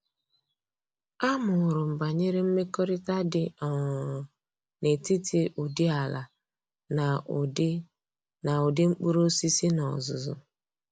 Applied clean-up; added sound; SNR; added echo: none; none; none; none.